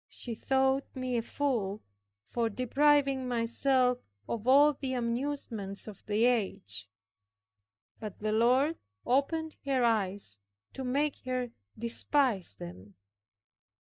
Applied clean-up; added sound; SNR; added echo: neural mask model DeepFilterNet 3.